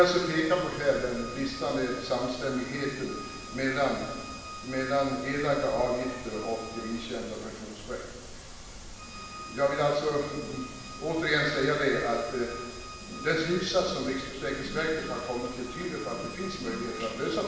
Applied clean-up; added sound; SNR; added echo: none; Organ; 14 dB; reverberation time 1.1 s.